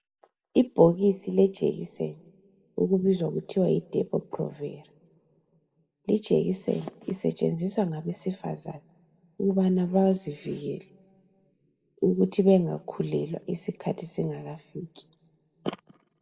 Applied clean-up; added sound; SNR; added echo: none; none; none; reverberation time 1.1 s.